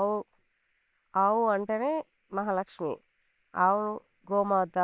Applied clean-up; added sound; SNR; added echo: neural separator model SepFormer WHAM!.